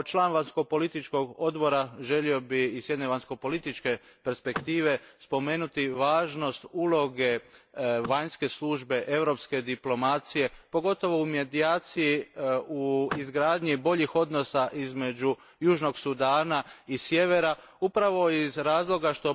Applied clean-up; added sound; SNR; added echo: neural mask model DeepFilterNet 3.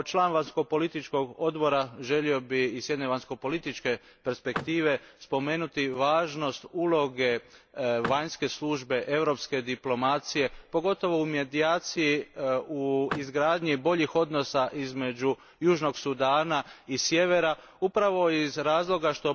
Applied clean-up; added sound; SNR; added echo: none; Vehicle; 13 dB; none.